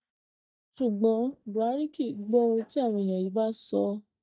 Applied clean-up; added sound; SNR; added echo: neural mask model DeepFilterNet 3.